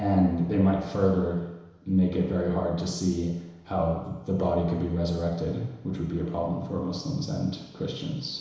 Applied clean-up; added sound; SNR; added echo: none; none; none; reverberation time 1.0 s.